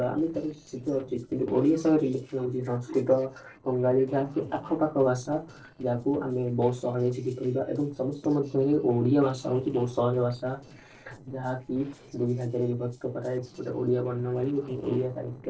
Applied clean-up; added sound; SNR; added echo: neural separator model SepFormer DNS4.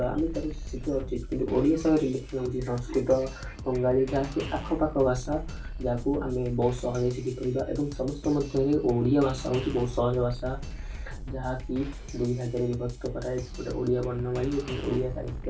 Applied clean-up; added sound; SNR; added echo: none; Drum kit; 9 dB; reverberation time 0.1 s.